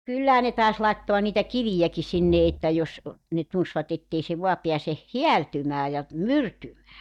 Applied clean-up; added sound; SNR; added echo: neural mask model DeepFilterNet 3.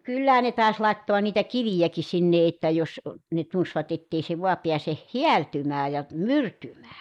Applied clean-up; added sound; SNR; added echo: neural mask model Resemble Enhance denoiser.